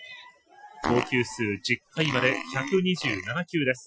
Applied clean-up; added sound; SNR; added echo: classical method Wiener filter.